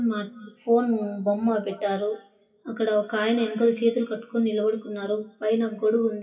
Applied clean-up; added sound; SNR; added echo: classical method WPE with log-MMSE.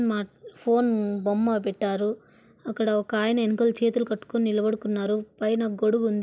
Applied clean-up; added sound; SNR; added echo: none; none; none; none.